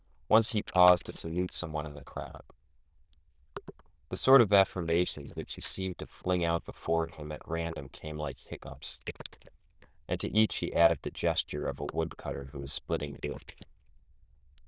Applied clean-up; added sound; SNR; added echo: neural diffusion model UNIVERSE++.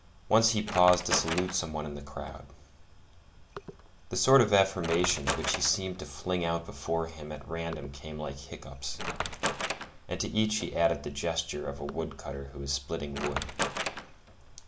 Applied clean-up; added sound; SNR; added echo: none; Wood; 8 dB; none.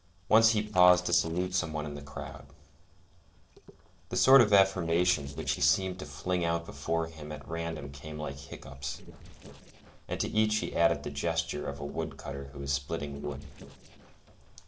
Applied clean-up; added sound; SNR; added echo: neural separator model SepFormer DNS4.